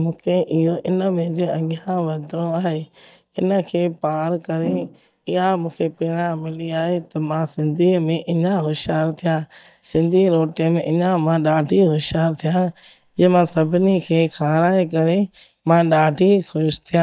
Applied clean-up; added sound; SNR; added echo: neural mask model DeepFilterNet 3.